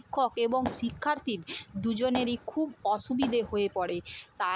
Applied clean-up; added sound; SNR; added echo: none; Fireworks; 12 dB; none.